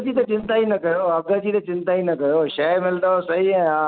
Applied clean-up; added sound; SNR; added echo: none; none; none; none.